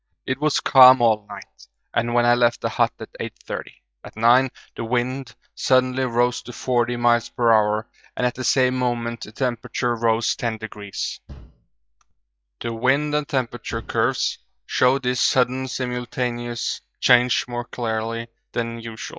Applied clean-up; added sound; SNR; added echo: classical method log-MMSE.